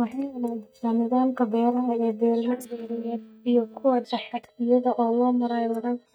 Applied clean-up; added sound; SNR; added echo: neural mask model DeepFilterNet 3.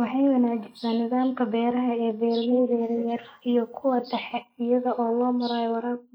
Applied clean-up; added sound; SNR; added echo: neural mask model Resemble Enhance denoiser.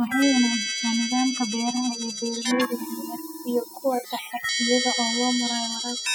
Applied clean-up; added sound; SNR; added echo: classical method spectral subtraction.